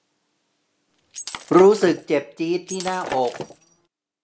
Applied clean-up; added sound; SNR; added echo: none; Shatter; 13 dB; none.